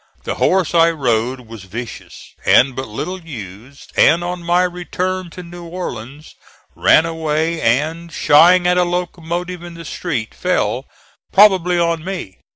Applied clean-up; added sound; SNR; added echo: none; none; none; none.